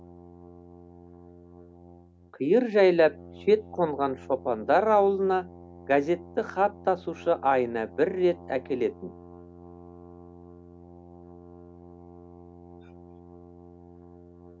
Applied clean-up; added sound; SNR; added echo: none; Brass instrument; 19 dB; none.